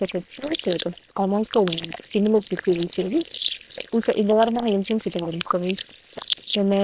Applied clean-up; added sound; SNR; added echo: neural separator model SepFormer WHAM!.